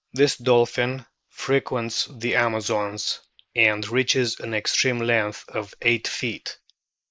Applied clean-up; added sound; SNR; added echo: neural mask model Resemble Enhance denoiser.